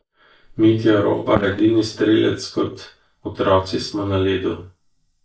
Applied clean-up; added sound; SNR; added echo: neural mask model DeepFilterNet 3.